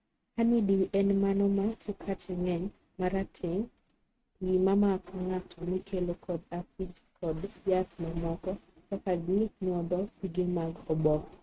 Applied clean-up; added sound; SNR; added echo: neural mask model RNNoise.